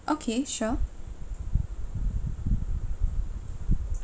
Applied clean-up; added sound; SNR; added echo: none; none; none; none.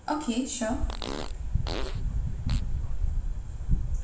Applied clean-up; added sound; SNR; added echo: none; Fart; 13 dB; reverberation time 0.9 s.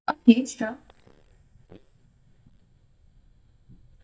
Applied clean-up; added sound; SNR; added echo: neural mask model DeepFilterNet 3.